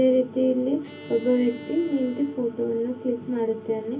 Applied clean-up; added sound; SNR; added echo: none; Bowed string instrument; 19 dB; reverberation time 0.3 s.